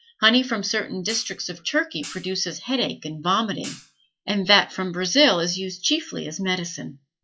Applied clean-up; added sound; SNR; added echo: classical method log-MMSE.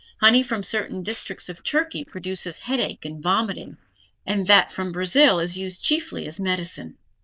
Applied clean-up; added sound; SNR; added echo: neural diffusion model UNIVERSE++.